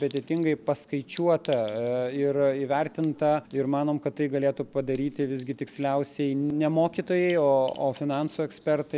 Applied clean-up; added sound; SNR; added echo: none; Chink, clink; 16 dB; none.